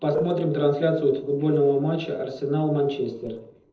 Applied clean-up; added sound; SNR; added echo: neural separator model SepFormer DNS4.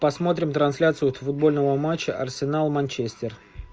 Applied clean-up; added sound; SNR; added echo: none; none; none; none.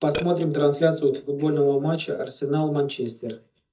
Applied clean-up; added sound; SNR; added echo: neural mask model DeepFilterNet 3.